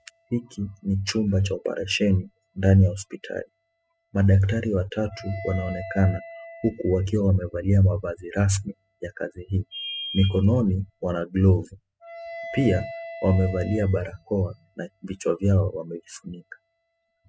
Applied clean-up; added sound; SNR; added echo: classical method spectral subtraction.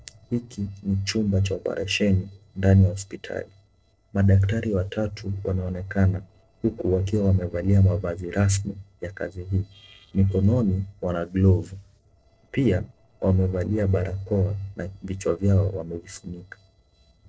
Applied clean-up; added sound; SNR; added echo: neural separator model SepFormer DNS4.